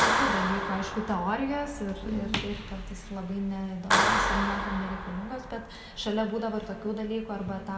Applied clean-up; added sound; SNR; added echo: none; Clapping; 0 dB; none.